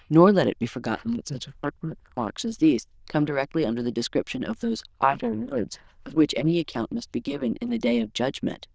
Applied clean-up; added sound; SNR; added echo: neural diffusion model UNIVERSE++.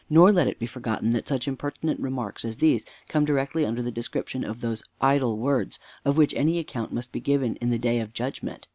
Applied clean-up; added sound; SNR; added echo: none; none; none; none.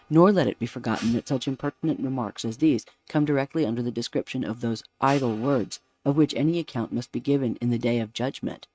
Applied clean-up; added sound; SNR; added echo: neural mask model RNNoise.